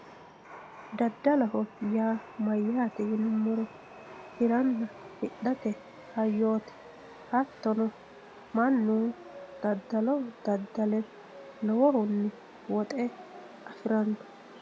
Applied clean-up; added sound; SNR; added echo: none; Chatter / Subway, metro, underground; 18 dB; none.